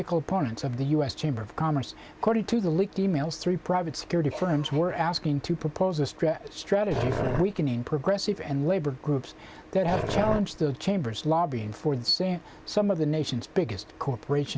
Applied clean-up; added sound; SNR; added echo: none; Growling; 4 dB; none.